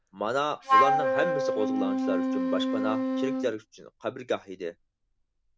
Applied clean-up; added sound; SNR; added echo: none; Wind instrument, woodwind instrument; -4 dB; none.